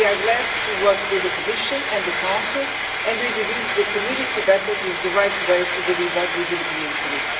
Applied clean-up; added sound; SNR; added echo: none; Frying (food); 1 dB; reverberation time 0.9 s.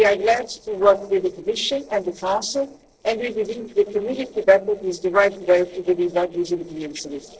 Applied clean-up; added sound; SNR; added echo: neural separator model SepFormer DNS4.